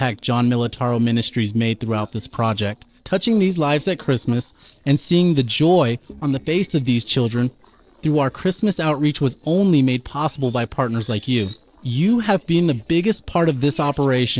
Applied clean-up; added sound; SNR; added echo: neural separator model SepFormer DNS4.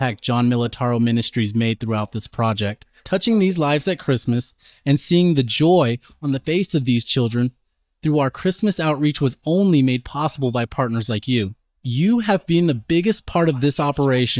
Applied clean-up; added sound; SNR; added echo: neural mask model DeepFilterNet 3.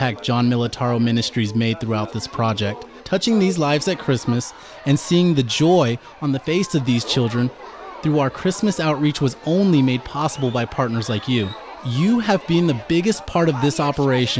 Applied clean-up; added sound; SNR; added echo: none; none; none; none.